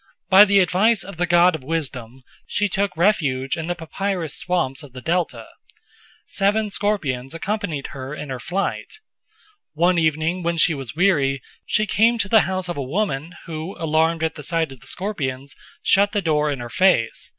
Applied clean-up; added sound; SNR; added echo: none; none; none; none.